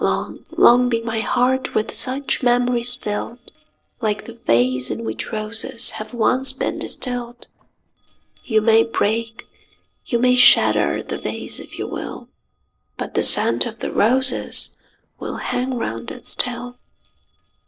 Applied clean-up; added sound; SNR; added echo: neural separator model SepFormer DNS4.